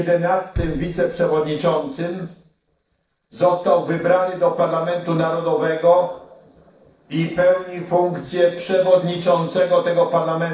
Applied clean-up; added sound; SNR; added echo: neural separator model SepFormer DNS4.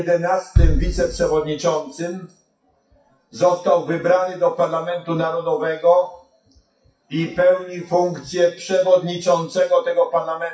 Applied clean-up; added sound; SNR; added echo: classical method WPE with log-MMSE.